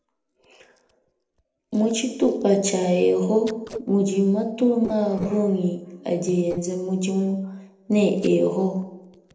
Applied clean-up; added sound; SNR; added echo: neural separator model SepFormer DNS4.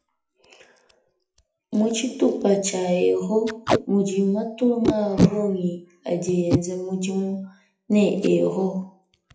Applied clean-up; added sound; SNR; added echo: classical method WPE with log-MMSE.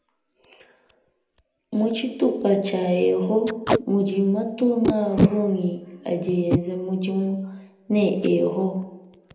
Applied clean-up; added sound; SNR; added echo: none; Packing tape, duct tape; 6 dB; reverberation time 0.8 s.